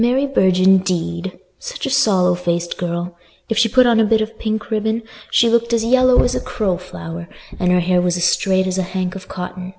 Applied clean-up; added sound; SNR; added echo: none; none; none; none.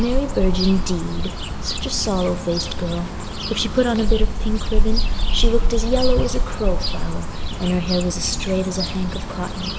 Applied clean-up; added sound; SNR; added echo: none; Cricket / Bird; -3 dB; none.